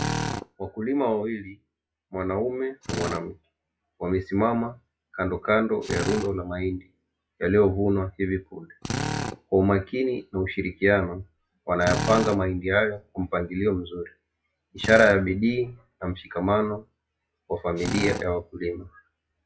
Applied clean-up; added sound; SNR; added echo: classical method log-MMSE.